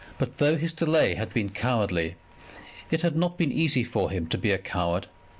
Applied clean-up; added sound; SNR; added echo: none; none; none; none.